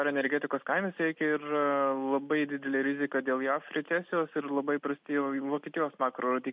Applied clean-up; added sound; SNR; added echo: none; none; none; none.